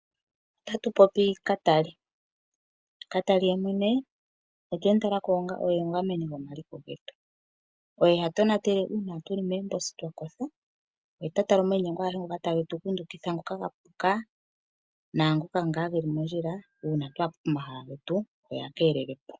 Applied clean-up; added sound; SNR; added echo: none; none; none; none.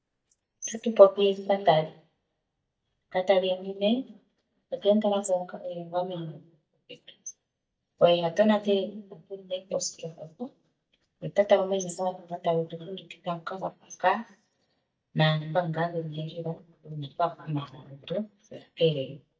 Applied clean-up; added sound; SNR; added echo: neural mask model DeepFilterNet 3.